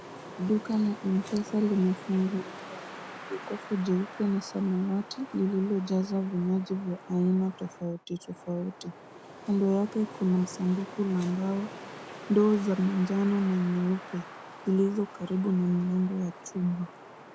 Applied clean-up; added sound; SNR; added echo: none; Wind; 15 dB; none.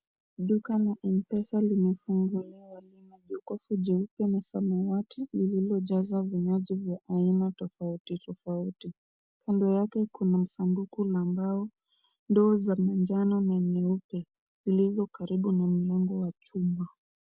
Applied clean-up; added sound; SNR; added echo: none; none; none; none.